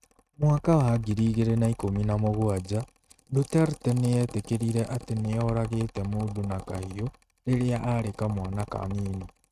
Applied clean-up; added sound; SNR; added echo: neural mask model RNNoise.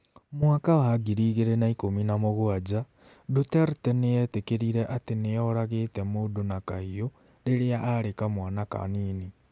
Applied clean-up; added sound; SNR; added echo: none; none; none; none.